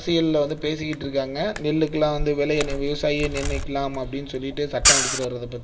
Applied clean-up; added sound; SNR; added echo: none; Camera; 3 dB; reverberation time 1.3 s.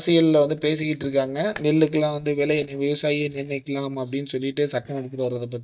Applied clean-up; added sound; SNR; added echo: neural mask model DeepFilterNet 3.